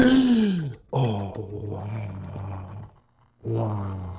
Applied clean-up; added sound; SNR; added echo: neural separator model SepFormer DNS4.